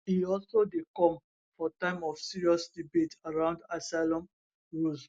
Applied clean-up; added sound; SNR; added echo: none; none; none; none.